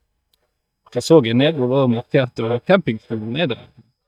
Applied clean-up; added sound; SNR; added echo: neural mask model DeepFilterNet 3.